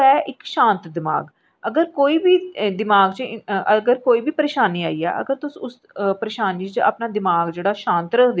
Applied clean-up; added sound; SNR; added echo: none; none; none; none.